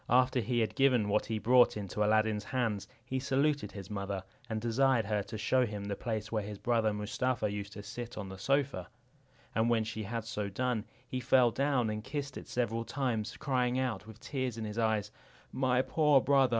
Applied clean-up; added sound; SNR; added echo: none; none; none; none.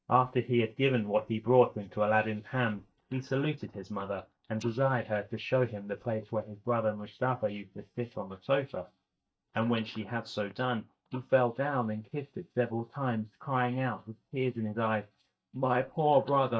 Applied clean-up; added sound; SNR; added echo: neural mask model DeepFilterNet 3.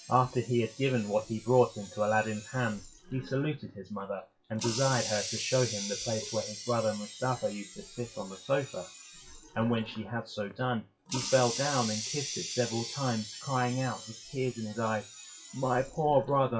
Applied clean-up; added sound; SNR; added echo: classical method WPE with log-MMSE.